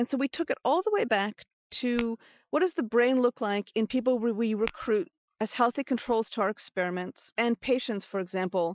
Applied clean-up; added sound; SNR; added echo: classical method Wiener filter.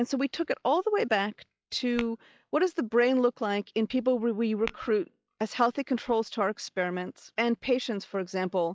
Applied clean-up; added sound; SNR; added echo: classical method log-MMSE.